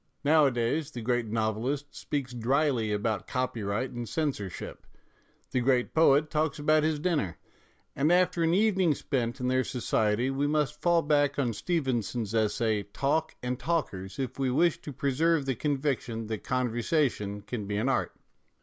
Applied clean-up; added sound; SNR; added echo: none; none; none; none.